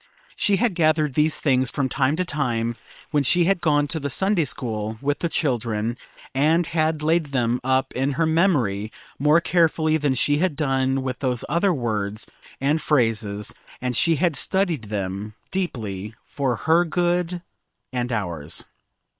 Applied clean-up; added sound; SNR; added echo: neural separator model SepFormer WHAM!.